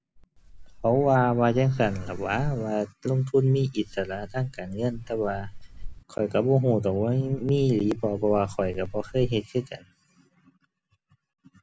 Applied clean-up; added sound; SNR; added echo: none; Wind; 14 dB; none.